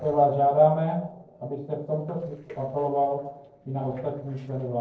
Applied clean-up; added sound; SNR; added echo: neural separator model SepFormer DNS4.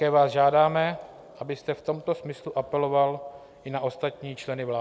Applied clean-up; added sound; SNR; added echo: none; none; none; none.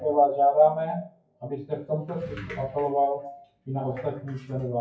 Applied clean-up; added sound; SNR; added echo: classical method WPE with log-MMSE.